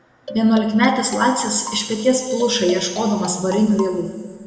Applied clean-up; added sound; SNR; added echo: none; Marimba, xylophone; 16 dB; reverberation time 2.4 s.